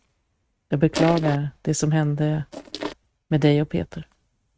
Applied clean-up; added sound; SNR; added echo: neural mask model RNNoise.